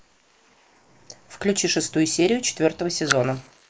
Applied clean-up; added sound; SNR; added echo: neural mask model Resemble Enhance denoiser.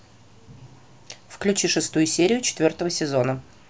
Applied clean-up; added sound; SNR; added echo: none; none; none; none.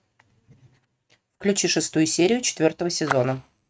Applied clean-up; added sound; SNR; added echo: neural mask model RNNoise.